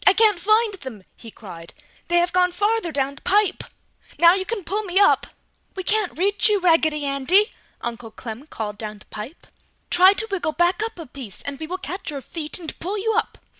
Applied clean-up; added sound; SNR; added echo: none; none; none; none.